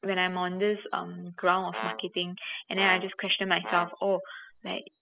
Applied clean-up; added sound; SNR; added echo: classical method spectral subtraction.